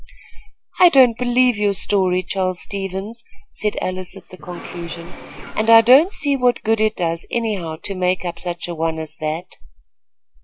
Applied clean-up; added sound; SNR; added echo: none; Engine / Mechanisms; 19 dB; none.